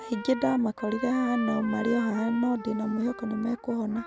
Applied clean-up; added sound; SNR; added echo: none; Trumpet; 12 dB; none.